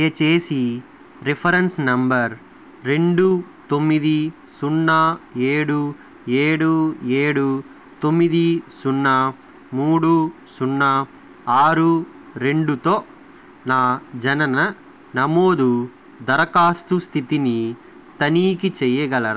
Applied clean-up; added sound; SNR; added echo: none; none; none; none.